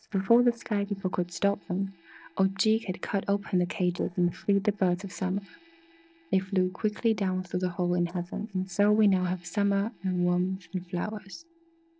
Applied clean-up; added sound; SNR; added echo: neural separator model SepFormer DNS4.